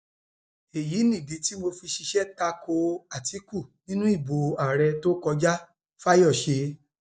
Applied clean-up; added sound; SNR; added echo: none; none; none; none.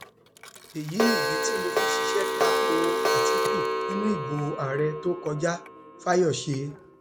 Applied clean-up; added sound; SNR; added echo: none; Clock; -2 dB; none.